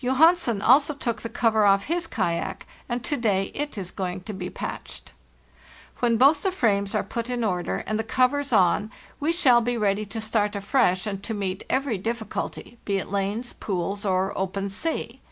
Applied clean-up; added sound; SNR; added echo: none; none; none; none.